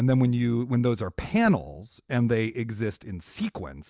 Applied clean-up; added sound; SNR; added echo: none; none; none; none.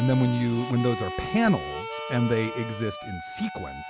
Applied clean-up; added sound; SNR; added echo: none; Harmonica; 9 dB; none.